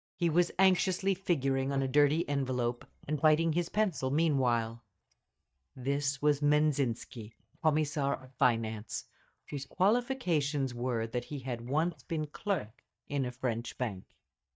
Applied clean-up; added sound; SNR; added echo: neural mask model DeepFilterNet 3.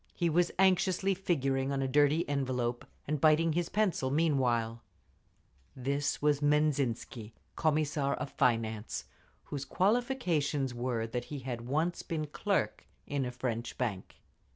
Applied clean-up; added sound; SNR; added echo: none; none; none; none.